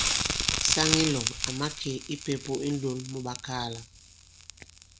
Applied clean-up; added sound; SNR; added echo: none; Crackle; 0 dB; none.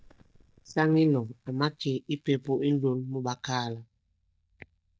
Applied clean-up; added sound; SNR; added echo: neural mask model DeepFilterNet 3.